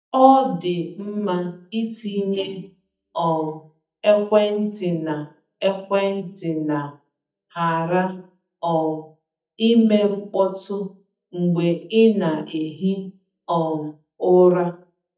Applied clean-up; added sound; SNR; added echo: neural mask model DeepFilterNet 3.